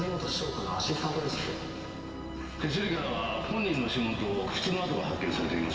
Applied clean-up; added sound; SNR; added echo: none; Bowed string instrument; 20 dB; reverberation time 2.5 s.